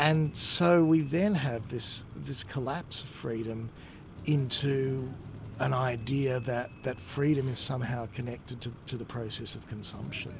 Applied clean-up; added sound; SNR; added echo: none; Screech; 14 dB; none.